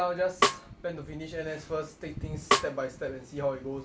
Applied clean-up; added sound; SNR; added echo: none; Snare drum; -2 dB; none.